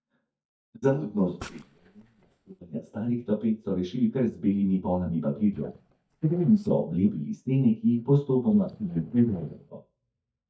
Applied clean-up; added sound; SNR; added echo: neural mask model DeepFilterNet 3.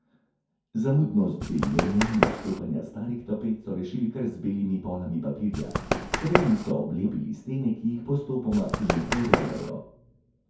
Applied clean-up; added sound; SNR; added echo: none; Run; 0 dB; reverberation time 0.6 s.